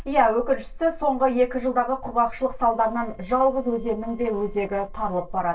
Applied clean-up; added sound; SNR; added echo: neural separator model SepFormer DNS4.